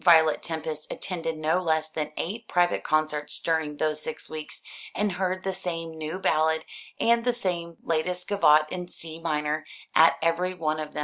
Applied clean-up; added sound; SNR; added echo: none; none; none; none.